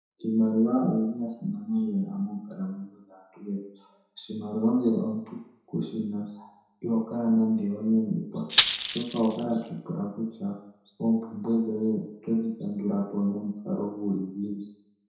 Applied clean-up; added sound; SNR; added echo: none; Rattle (instrument); 0 dB; reverberation time 0.7 s.